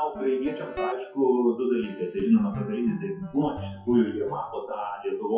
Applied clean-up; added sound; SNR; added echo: classical method WPE with log-MMSE.